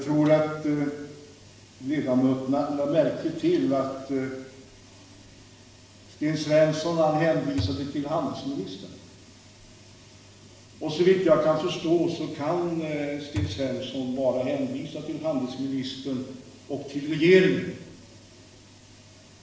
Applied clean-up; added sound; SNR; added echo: none; Thump, thud; 9 dB; reverberation time 0.9 s.